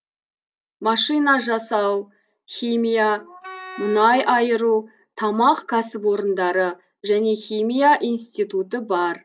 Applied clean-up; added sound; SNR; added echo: none; Wind instrument, woodwind instrument; 18 dB; none.